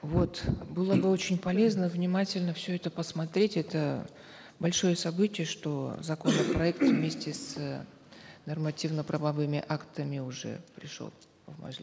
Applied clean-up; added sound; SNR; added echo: none; none; none; none.